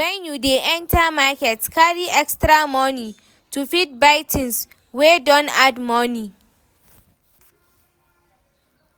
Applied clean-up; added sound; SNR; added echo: none; none; none; none.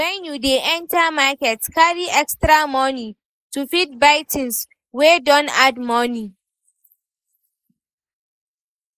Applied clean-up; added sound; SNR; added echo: neural mask model Resemble Enhance denoiser.